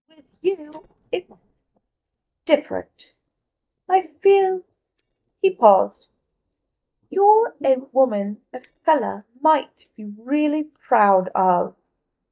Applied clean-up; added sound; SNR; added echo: neural mask model DeepFilterNet 3.